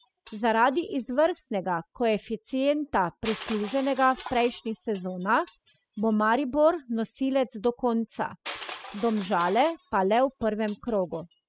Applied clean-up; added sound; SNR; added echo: classical method spectral subtraction.